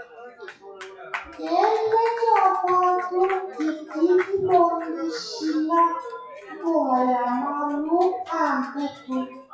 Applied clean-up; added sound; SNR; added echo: classical method WPE with log-MMSE.